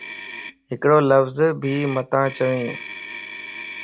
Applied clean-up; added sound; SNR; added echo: none; Motor vehicle (road); 15 dB; none.